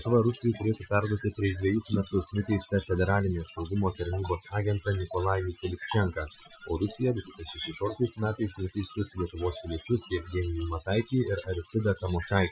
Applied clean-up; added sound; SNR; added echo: classical method Wiener filter.